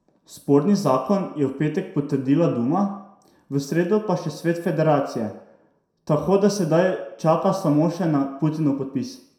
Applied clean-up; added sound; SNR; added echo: none; none; none; reverberation time 0.5 s.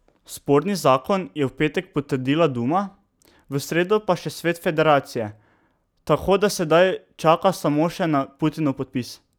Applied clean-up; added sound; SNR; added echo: none; none; none; none.